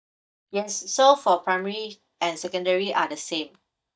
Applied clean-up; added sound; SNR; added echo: neural mask model DeepFilterNet 3.